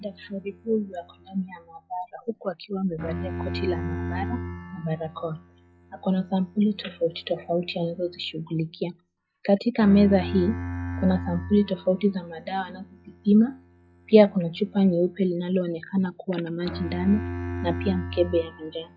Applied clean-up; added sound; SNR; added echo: classical method log-MMSE.